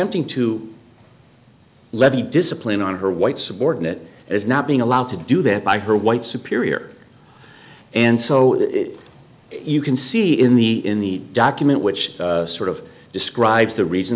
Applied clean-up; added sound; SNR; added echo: none; none; none; none.